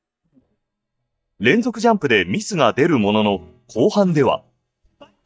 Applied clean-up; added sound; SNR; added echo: neural mask model DeepFilterNet 3.